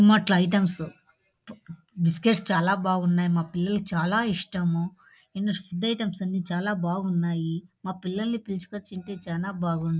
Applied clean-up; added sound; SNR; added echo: none; none; none; none.